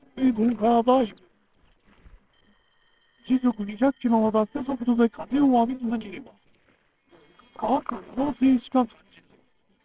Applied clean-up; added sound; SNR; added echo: neural separator model SepFormer WHAMR!.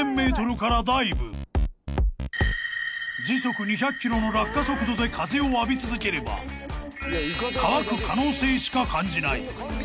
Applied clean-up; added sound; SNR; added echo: none; none; none; none.